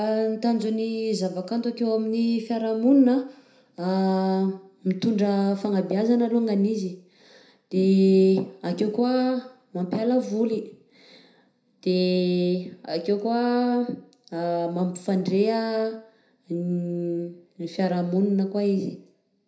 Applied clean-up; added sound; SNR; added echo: none; none; none; reverberation time 0.5 s.